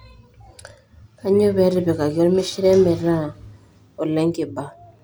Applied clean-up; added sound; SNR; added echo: none; none; none; none.